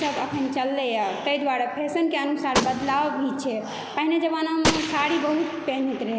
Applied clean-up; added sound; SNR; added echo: none; Gunshot, gunfire; 8 dB; none.